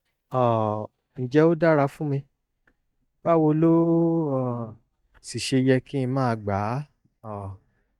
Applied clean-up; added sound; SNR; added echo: neural mask model DeepFilterNet 3.